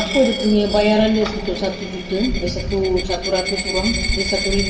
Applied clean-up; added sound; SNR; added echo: none; Coin (dropping); 8 dB; reverberation time 1.4 s.